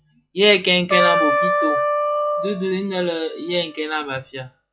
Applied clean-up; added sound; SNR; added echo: classical method log-MMSE.